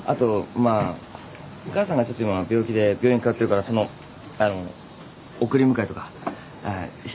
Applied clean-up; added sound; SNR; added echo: none; none; none; none.